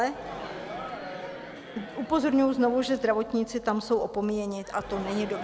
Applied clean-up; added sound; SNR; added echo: none; Crowd; 13 dB; none.